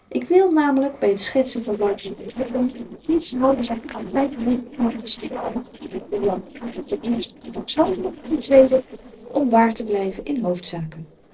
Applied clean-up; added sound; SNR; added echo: neural separator model SepFormer DNS4.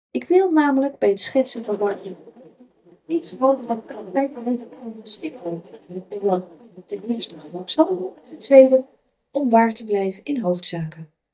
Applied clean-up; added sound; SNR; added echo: neural mask model DeepFilterNet 3.